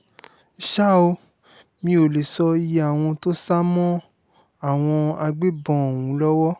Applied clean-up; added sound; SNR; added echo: none; none; none; none.